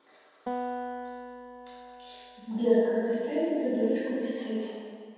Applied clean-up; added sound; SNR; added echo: none; Acoustic guitar; 10 dB; reverberation time 2.1 s.